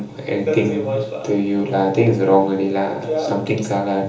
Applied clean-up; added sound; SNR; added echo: none; none; none; reverberation time 1.2 s.